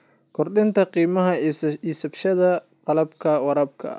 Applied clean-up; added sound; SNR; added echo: none; none; none; none.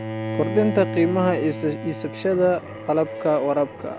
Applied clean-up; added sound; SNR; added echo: none; Bowed string instrument; 8 dB; none.